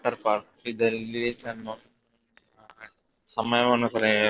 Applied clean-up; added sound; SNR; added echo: neural separator model SepFormer DNS4.